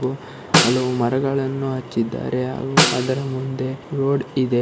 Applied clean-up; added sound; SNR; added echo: none; Snare drum; 1 dB; none.